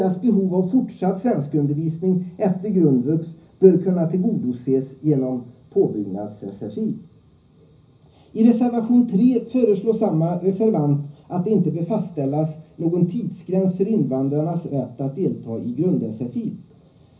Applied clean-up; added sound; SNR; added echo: none; none; none; reverberation time 0.5 s.